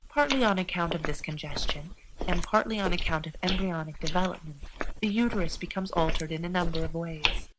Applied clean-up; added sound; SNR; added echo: neural mask model Resemble Enhance denoiser.